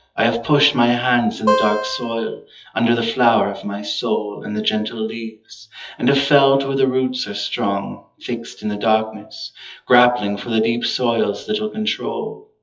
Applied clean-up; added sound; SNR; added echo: classical method WPE with log-MMSE.